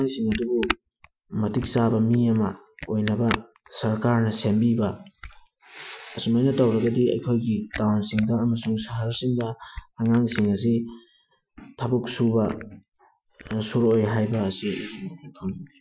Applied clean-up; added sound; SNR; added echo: classical method Wiener filter.